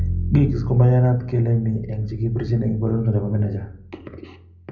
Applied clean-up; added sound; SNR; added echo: none; Bowed string instrument; 10 dB; reverberation time 0.5 s.